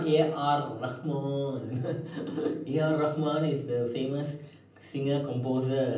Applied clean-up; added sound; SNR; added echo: none; none; none; reverberation time 0.6 s.